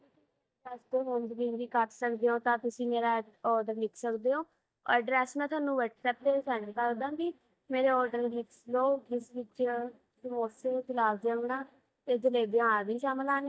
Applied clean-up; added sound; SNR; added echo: neural mask model DeepFilterNet 3.